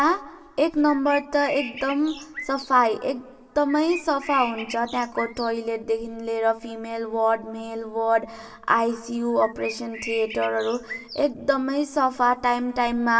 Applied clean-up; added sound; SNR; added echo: none; Bird; 14 dB; reverberation time 1.7 s.